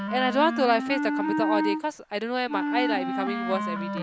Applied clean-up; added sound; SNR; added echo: none; Wind instrument, woodwind instrument; 1 dB; none.